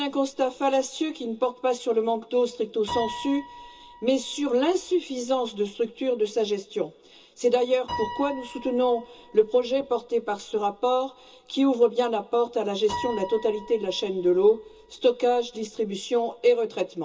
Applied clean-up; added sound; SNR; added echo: none; Piano; 17 dB; reverberation time 0.2 s.